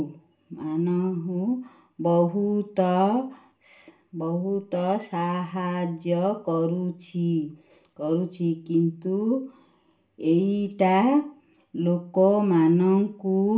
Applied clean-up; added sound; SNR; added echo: none; none; none; reverberation time 0.4 s.